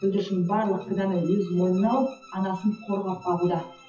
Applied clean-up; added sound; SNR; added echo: classical method WPE with log-MMSE.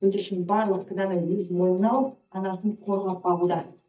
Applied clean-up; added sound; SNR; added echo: neural mask model DeepFilterNet 3.